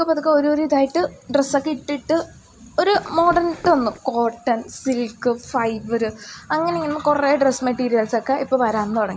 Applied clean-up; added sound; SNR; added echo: none; Run; 13 dB; none.